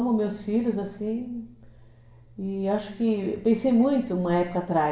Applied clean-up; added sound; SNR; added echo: none; none; none; reverberation time 0.8 s.